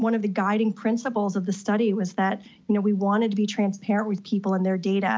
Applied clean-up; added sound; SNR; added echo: none; none; none; none.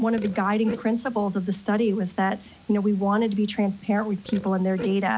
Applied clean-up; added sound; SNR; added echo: none; Burping, eructation; 17 dB; none.